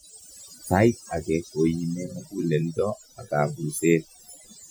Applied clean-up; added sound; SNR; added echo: classical method Wiener filter.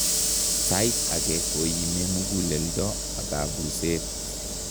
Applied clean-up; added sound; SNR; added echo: none; Sliding door / Hiss; -3 dB; none.